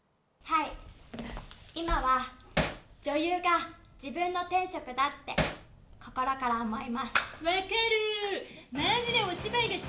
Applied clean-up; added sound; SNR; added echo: none; Hammer; 1 dB; none.